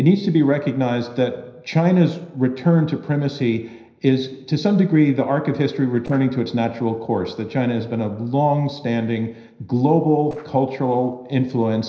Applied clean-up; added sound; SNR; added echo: neural separator model SepFormer DNS4.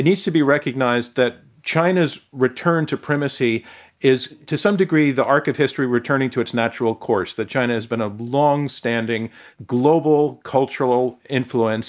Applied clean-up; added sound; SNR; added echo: none; none; none; none.